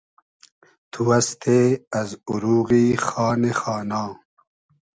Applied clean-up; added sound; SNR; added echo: none; none; none; none.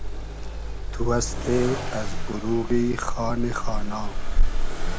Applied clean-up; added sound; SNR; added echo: none; Accelerating, revving, vroom; -5 dB; none.